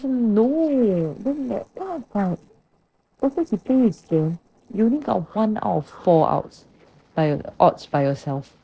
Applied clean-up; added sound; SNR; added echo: neural separator model SepFormer DNS4.